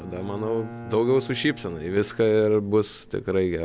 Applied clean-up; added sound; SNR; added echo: none; Bowed string instrument; 17 dB; none.